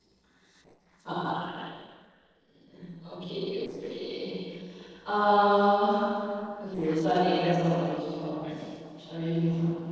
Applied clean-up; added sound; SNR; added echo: neural separator model SepFormer DNS4.